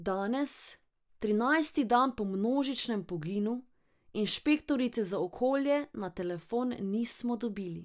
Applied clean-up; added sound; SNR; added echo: none; none; none; none.